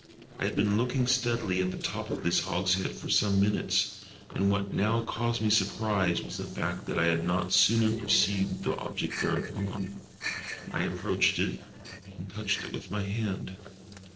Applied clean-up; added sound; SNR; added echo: neural separator model SepFormer DNS4.